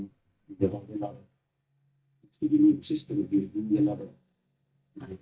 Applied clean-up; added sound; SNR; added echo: neural mask model DeepFilterNet 3.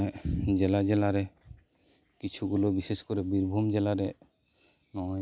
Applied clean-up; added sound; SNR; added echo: none; none; none; none.